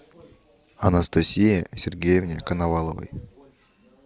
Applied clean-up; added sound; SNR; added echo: none; none; none; none.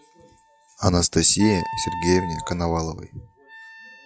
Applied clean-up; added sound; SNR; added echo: classical method log-MMSE.